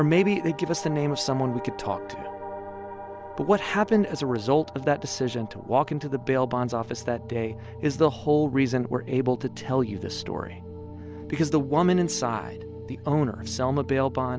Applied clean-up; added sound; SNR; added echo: none; none; none; none.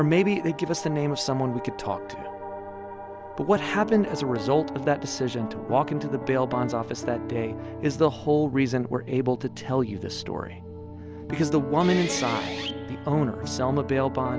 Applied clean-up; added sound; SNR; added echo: none; Guitar + Piano; 11 dB; none.